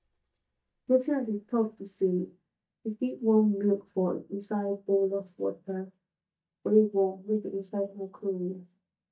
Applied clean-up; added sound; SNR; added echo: neural mask model DeepFilterNet 3.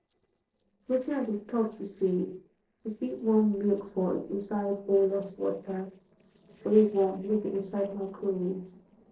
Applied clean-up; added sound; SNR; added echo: neural separator model SepFormer DNS4.